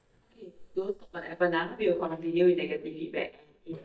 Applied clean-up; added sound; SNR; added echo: neural mask model DeepFilterNet 3.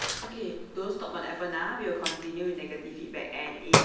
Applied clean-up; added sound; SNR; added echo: none; Gunshot, gunfire; -2 dB; reverberation time 0.9 s.